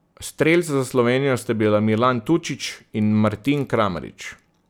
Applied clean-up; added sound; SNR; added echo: none; none; none; none.